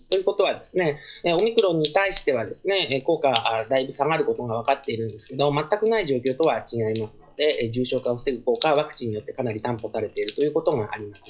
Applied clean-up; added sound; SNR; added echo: classical method log-MMSE.